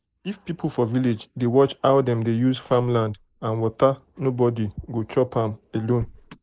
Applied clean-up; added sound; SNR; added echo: neural mask model Resemble Enhance denoiser.